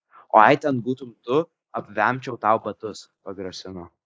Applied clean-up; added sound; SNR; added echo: neural mask model Resemble Enhance denoiser.